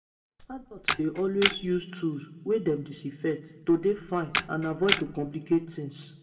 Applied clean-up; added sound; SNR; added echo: none; Camera; 3 dB; reverberation time 1.1 s.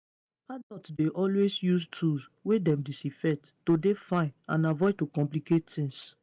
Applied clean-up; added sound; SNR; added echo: none; none; none; none.